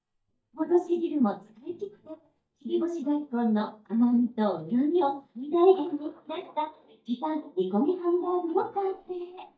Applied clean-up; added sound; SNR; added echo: neural mask model DeepFilterNet 3.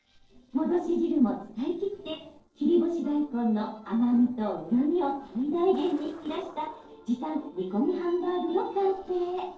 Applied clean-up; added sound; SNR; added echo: neural separator model SepFormer DNS4.